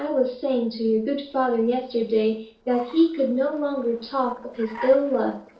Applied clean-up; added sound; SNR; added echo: neural separator model SepFormer DNS4.